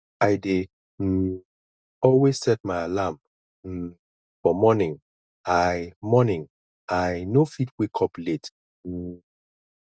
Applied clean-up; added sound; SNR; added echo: none; none; none; none.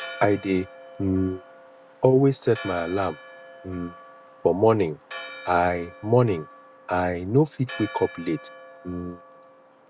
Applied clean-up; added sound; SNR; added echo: none; Church bell; 17 dB; none.